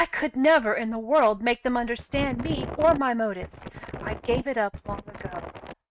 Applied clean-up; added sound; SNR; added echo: neural mask model RNNoise.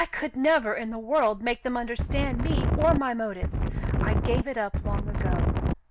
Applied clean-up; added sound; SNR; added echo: none; Wind; -3 dB; none.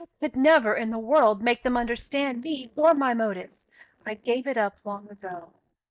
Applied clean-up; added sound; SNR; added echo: neural mask model DeepFilterNet 3.